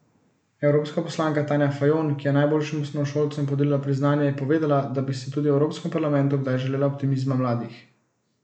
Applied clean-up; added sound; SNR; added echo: neural mask model Resemble Enhance denoiser.